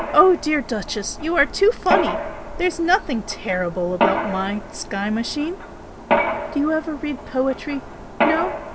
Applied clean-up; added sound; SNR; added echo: none; Mechanisms; 4 dB; none.